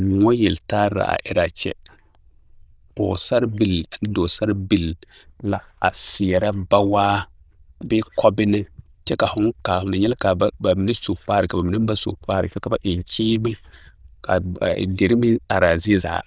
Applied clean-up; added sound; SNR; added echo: neural diffusion model UNIVERSE++.